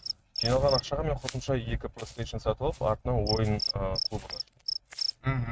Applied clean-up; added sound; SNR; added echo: neural mask model RNNoise.